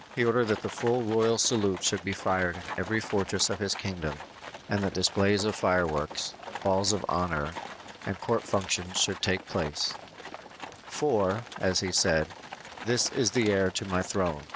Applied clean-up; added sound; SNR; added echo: none; Livestock, farm animals, working animals; 13 dB; none.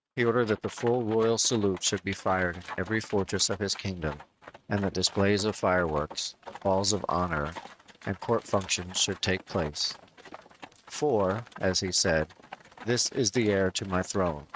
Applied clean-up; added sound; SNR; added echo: neural mask model RNNoise.